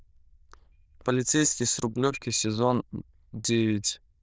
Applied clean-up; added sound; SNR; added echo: neural diffusion model UNIVERSE++.